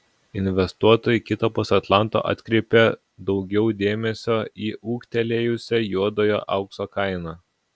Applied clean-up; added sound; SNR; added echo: none; none; none; none.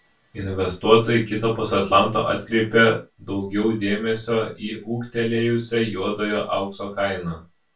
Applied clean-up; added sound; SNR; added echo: none; none; none; reverberation time 0.2 s.